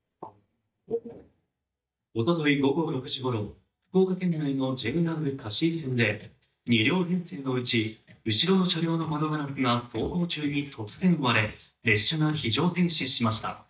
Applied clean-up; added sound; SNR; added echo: neural mask model DeepFilterNet 3.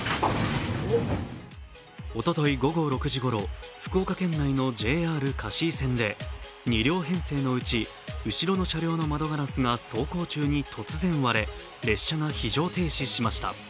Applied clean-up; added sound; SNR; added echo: none; none; none; none.